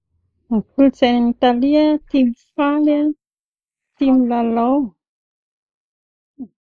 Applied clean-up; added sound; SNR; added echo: neural mask model Resemble Enhance denoiser.